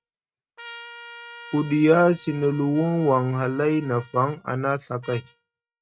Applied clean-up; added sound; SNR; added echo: neural mask model RNNoise.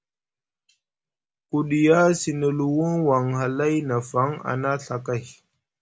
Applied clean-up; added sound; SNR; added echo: none; none; none; none.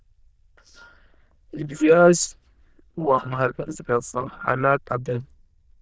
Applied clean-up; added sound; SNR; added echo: neural diffusion model UNIVERSE++.